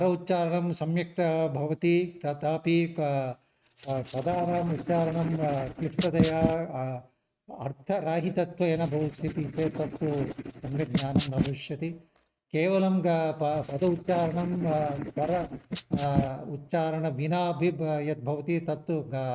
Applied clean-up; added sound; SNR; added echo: neural mask model RNNoise.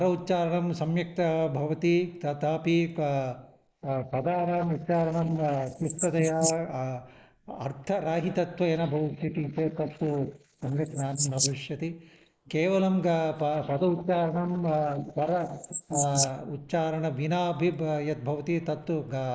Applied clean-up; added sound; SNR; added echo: neural mask model Resemble Enhance denoiser.